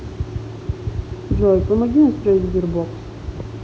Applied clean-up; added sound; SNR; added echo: none; none; none; none.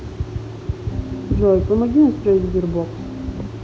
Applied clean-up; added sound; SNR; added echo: none; Piano; 11 dB; none.